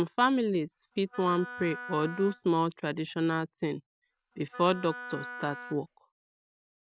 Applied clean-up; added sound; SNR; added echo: none; Wind instrument, woodwind instrument; 13 dB; none.